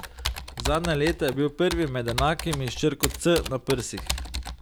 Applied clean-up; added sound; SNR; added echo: none; Computer keyboard; 6 dB; none.